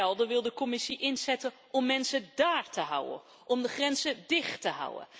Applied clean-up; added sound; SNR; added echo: none; none; none; none.